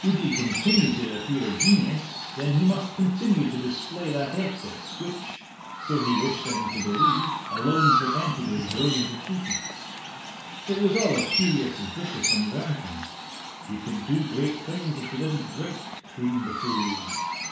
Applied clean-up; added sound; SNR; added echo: none; Chirp, tweet; 4 dB; reverberation time 0.6 s.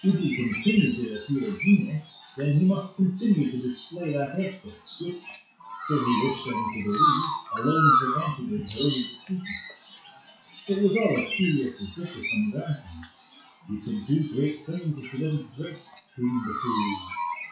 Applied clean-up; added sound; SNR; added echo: classical method WPE with log-MMSE.